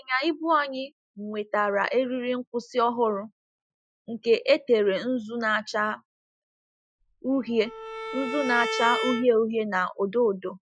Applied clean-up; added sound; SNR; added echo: classical method Wiener filter.